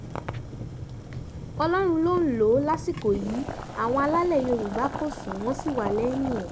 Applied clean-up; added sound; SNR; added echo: none; Boiling; 8 dB; none.